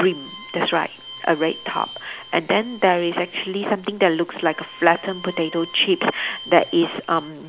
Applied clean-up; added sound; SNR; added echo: none; Bowed string instrument; 18 dB; none.